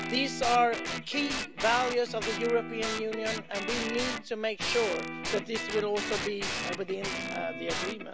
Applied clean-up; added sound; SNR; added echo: none; Guitar; 4 dB; none.